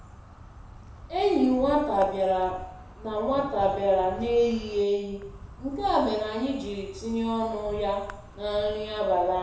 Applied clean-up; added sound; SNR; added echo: none; Insect; 16 dB; reverberation time 0.7 s.